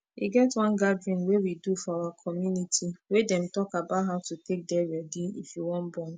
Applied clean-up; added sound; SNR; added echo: none; none; none; none.